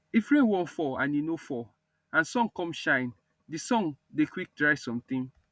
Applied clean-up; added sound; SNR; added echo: none; none; none; none.